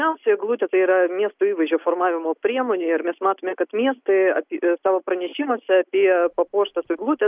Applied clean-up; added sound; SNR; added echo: none; none; none; none.